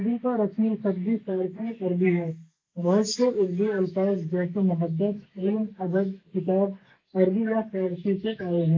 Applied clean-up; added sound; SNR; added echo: neural mask model Resemble Enhance denoiser.